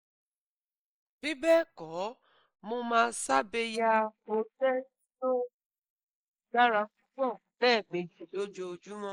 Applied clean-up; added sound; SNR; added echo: neural mask model Resemble Enhance denoiser.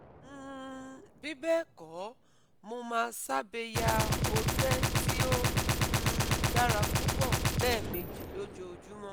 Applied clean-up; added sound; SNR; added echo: none; Gunshot, gunfire; -4 dB; none.